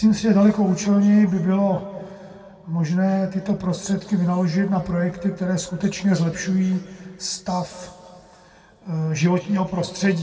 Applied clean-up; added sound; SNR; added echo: none; none; none; reverberation time 2.2 s.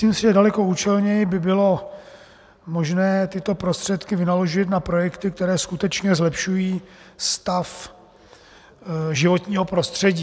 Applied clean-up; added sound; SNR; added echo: none; none; none; none.